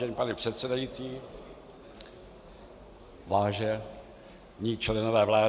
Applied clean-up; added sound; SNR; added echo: none; none; none; none.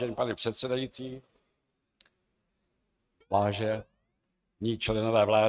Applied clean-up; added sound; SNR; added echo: neural mask model RNNoise.